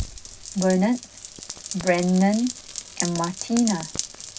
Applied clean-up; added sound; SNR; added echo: none; Rain; 10 dB; reverberation time 0.4 s.